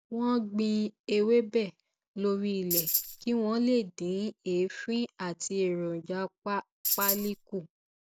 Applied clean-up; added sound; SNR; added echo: none; Tambourine; 1 dB; none.